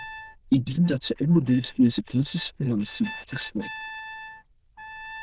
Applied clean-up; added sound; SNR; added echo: neural diffusion model UNIVERSE++.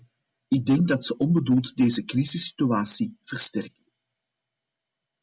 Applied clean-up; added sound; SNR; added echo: none; none; none; none.